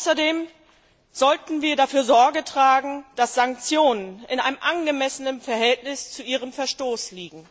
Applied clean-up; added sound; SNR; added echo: none; none; none; none.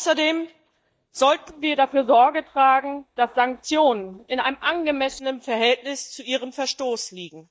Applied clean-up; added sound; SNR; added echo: neural mask model DeepFilterNet 3.